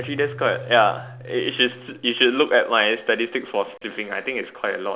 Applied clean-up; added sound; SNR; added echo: none; Guitar; 20 dB; none.